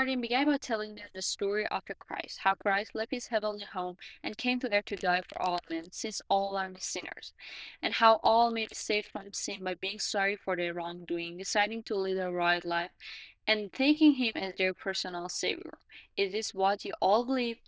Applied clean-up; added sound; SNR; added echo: neural diffusion model UNIVERSE++.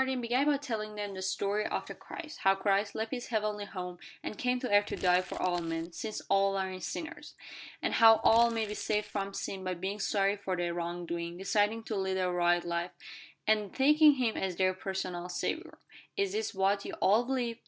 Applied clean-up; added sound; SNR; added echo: none; Crumpling, crinkling; 18 dB; none.